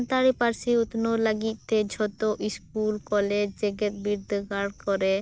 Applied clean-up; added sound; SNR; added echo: none; none; none; none.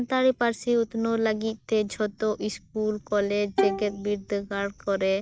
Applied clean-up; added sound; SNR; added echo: neural mask model DeepFilterNet 3.